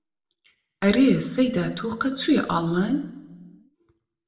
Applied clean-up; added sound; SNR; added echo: none; none; none; reverberation time 0.7 s.